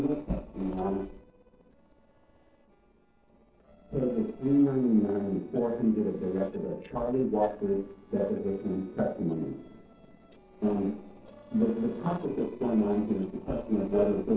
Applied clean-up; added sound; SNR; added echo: neural separator model SepFormer DNS4.